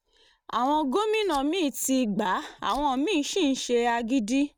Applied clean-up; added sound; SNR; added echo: neural mask model RNNoise.